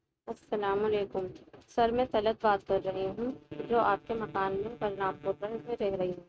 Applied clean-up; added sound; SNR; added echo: neural mask model RNNoise.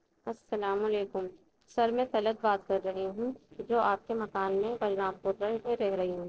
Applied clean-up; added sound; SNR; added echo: neural separator model SepFormer DNS4.